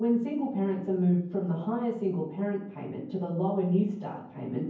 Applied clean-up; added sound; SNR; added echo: none; none; none; reverberation time 0.9 s.